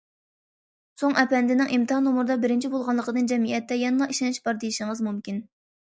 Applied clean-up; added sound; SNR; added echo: none; none; none; none.